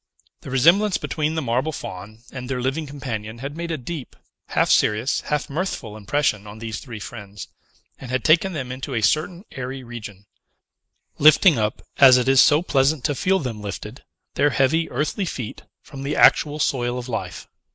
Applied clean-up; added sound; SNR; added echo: none; none; none; none.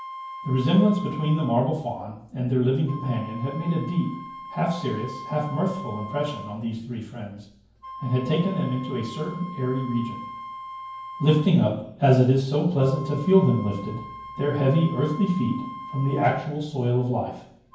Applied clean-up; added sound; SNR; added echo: none; Wind instrument, woodwind instrument; 15 dB; reverberation time 0.9 s.